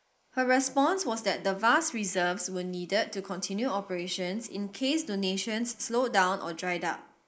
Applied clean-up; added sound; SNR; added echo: neural mask model Resemble Enhance denoiser.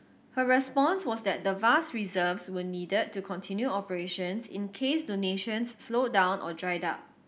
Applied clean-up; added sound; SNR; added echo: none; none; none; none.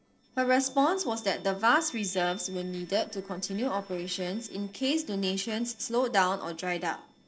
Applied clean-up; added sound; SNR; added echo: neural separator model SepFormer DNS4.